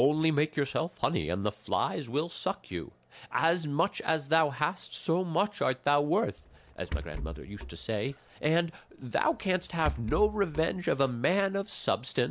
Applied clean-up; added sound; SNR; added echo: none; Rattle / Breathing; 11 dB; none.